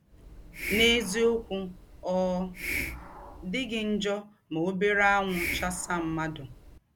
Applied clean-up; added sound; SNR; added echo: none; Hiss; 9 dB; none.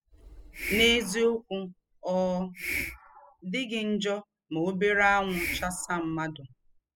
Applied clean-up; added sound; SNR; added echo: classical method spectral subtraction.